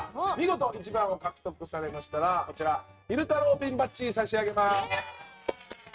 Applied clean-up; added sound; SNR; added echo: neural mask model RNNoise.